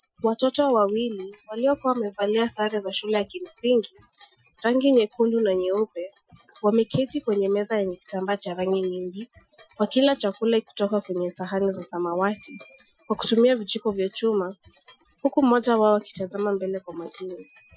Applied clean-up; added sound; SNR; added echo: classical method Wiener filter.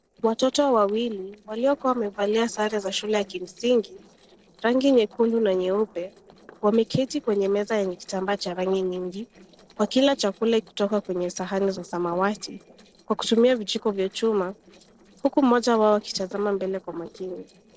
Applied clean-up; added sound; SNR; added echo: neural separator model SepFormer DNS4.